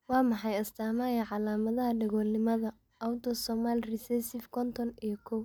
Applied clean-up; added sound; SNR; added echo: none; none; none; none.